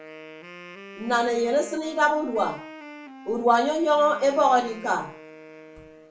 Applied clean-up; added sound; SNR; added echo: none; Wind instrument, woodwind instrument; 18 dB; reverberation time 0.4 s.